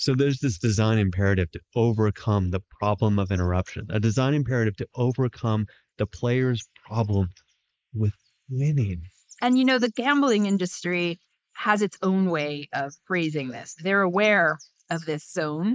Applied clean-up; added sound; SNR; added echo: neural mask model Resemble Enhance denoiser.